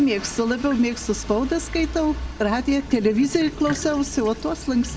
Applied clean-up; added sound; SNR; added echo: none; Sink (filling or washing); 19 dB; reverberation time 0.3 s.